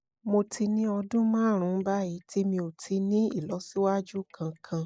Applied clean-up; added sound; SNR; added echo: neural mask model Resemble Enhance denoiser.